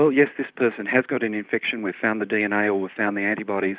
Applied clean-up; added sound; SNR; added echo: none; none; none; none.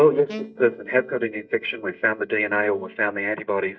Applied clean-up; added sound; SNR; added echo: neural mask model DeepFilterNet 3.